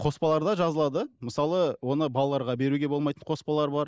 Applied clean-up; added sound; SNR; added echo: neural mask model Resemble Enhance denoiser.